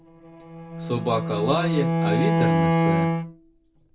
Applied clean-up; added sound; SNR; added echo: none; Bowed string instrument; -5 dB; reverberation time 0.2 s.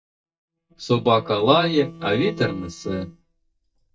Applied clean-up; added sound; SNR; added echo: neural mask model DeepFilterNet 3.